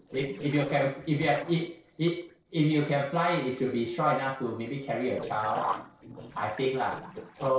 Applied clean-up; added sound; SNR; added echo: neural separator model SepFormer DNS4.